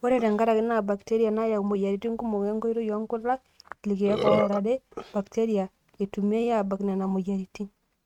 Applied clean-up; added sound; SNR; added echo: neural mask model RNNoise.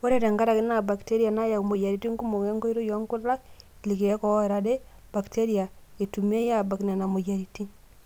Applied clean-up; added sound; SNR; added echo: none; none; none; none.